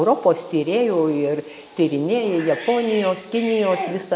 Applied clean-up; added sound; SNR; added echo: none; Bathtub (filling or washing) / Cat; 15 dB; none.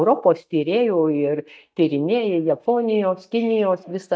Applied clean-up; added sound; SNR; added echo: neural mask model DeepFilterNet 3.